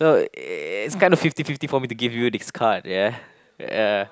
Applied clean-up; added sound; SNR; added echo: none; none; none; none.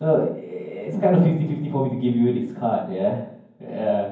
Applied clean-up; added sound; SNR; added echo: none; none; none; reverberation time 0.9 s.